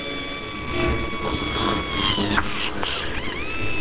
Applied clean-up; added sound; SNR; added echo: neural separator model SepFormer WHAMR!.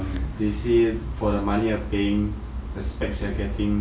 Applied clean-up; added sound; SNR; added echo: none; none; none; none.